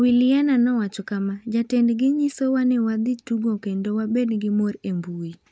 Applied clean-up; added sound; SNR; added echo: none; none; none; none.